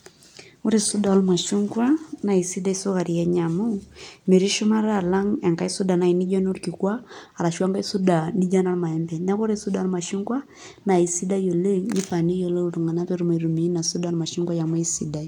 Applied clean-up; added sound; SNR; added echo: none; none; none; none.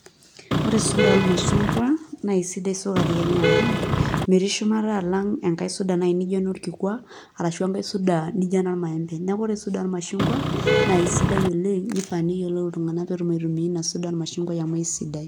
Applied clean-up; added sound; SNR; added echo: none; Vehicle horn, car horn, honking; -3 dB; none.